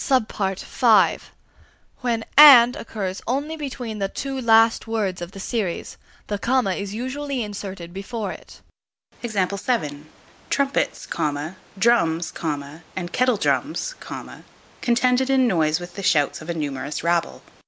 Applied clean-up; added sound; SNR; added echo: none; none; none; none.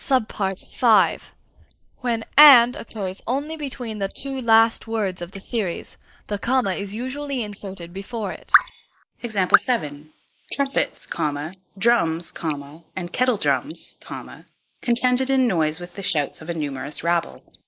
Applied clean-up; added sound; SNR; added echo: neural mask model Resemble Enhance denoiser.